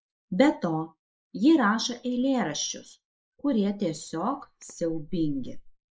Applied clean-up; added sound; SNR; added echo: neural mask model Resemble Enhance denoiser.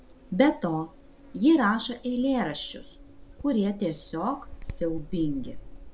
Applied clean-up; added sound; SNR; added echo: none; Cricket; 13 dB; none.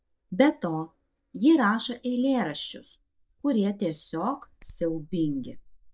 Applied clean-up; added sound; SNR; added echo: neural mask model DeepFilterNet 3.